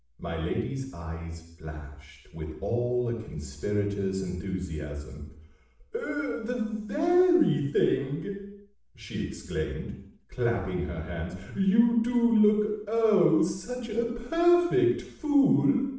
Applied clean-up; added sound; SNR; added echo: none; none; none; reverberation time 0.7 s.